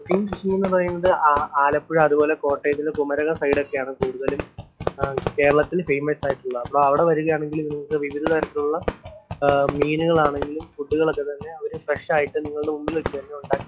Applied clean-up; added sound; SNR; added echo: classical method log-MMSE.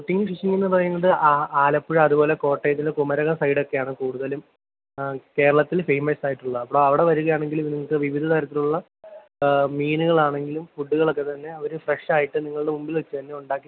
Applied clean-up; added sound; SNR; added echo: none; none; none; none.